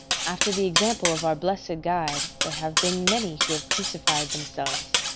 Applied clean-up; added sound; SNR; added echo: none; Cutlery, silverware; -1 dB; none.